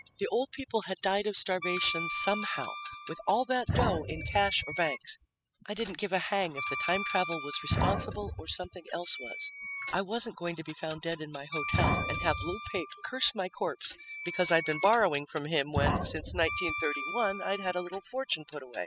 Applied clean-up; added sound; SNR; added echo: classical method spectral subtraction.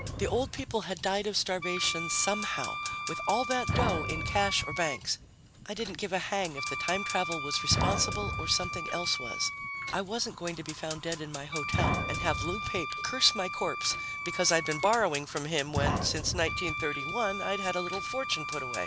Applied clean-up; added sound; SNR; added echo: none; Fire + Wind instrument, woodwind instrument; 3 dB; none.